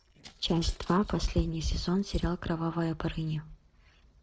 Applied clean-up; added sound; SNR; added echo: neural separator model SepFormer DNS4.